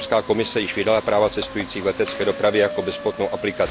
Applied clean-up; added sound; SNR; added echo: none; Car; 12 dB; none.